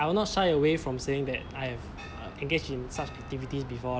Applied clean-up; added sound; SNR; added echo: none; Gong; 18 dB; none.